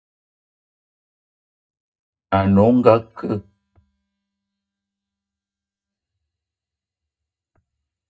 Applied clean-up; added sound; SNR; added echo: neural mask model DeepFilterNet 3.